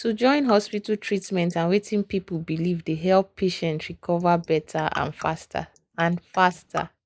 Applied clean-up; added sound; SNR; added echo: neural mask model Resemble Enhance denoiser.